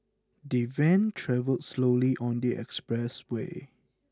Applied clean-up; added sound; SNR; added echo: none; none; none; none.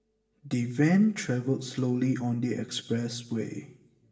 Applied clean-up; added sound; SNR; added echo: none; none; none; reverberation time 0.7 s.